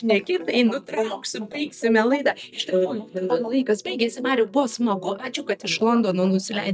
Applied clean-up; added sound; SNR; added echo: neural mask model DeepFilterNet 3.